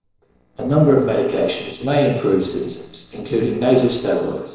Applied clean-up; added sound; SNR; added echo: neural separator model SepFormer DNS4.